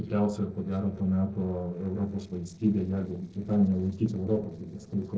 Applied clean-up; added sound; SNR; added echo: neural separator model SepFormer DNS4.